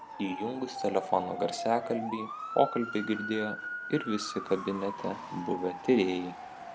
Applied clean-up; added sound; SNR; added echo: none; Motor vehicle (road) / Siren; 8 dB; none.